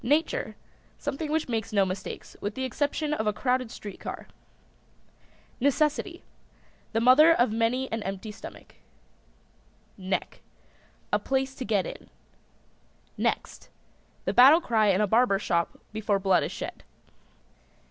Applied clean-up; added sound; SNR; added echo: none; none; none; none.